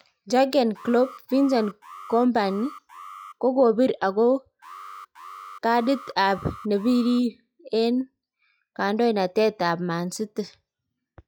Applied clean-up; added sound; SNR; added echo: classical method log-MMSE.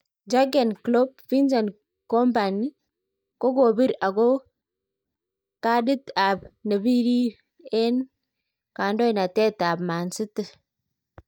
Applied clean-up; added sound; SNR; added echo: neural mask model DeepFilterNet 3.